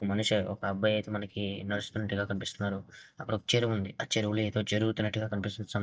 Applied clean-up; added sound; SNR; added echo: neural mask model DeepFilterNet 3.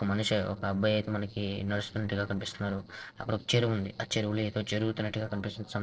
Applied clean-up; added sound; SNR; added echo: neural separator model SepFormer DNS4.